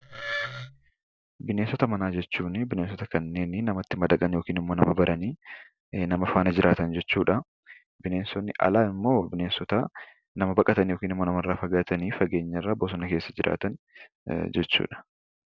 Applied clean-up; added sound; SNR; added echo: none; Wood; 8 dB; none.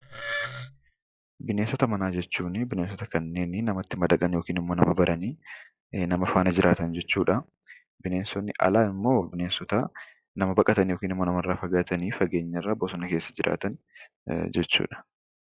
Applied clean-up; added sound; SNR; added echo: classical method log-MMSE.